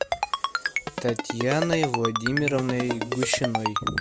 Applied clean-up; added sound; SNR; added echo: none; Ringtone; 1 dB; none.